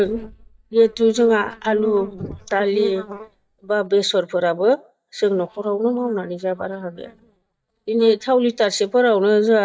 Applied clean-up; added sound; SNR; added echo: neural mask model DeepFilterNet 3.